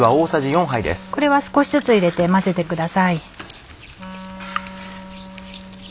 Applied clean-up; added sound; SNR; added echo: none; Wind instrument, woodwind instrument + Bass drum; 19 dB; none.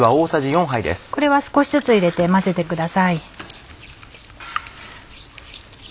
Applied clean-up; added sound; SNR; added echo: none; none; none; none.